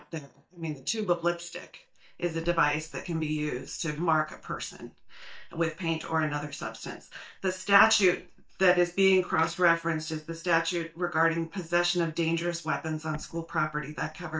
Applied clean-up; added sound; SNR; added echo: neural mask model DeepFilterNet 3.